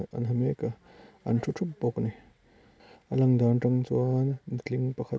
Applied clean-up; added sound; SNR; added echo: none; none; none; none.